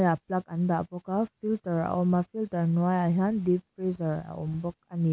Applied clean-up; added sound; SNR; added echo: none; none; none; none.